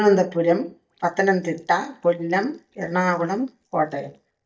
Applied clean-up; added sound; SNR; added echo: neural mask model DeepFilterNet 3.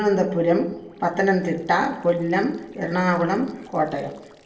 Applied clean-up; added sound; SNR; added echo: neural separator model SepFormer DNS4.